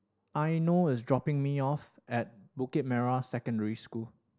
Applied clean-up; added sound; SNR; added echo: none; none; none; none.